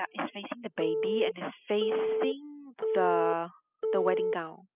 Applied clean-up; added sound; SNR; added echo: classical method spectral subtraction.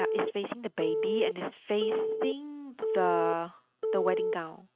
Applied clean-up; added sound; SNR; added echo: neural mask model RNNoise.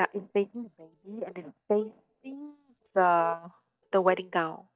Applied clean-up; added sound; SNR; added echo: neural mask model DeepFilterNet 3.